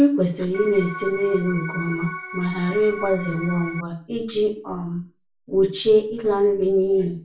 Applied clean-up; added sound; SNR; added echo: none; Organ; 11 dB; reverberation time 0.3 s.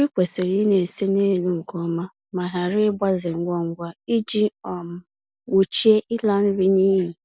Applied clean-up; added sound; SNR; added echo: none; none; none; none.